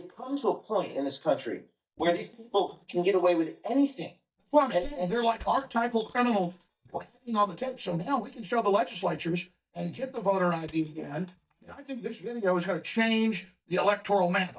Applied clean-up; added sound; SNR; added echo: neural mask model DeepFilterNet 3.